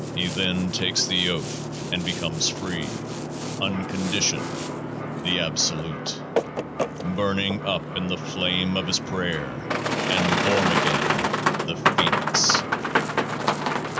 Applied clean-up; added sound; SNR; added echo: none; Boat, Water vehicle; -1 dB; none.